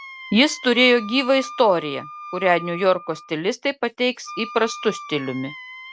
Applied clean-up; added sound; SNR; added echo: none; Wind instrument, woodwind instrument; 15 dB; none.